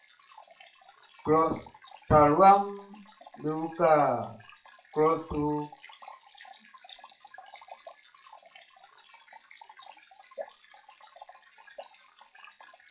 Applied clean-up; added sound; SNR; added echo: classical method WPE with log-MMSE.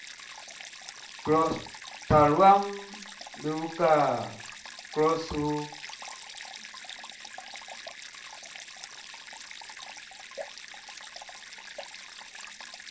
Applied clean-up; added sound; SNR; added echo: none; Stream; 13 dB; reverberation time 0.3 s.